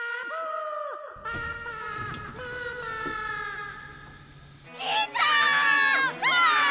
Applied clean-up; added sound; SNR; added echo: none; Subway, metro, underground; 18 dB; none.